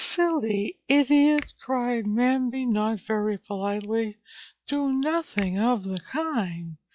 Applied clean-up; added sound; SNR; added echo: classical method log-MMSE.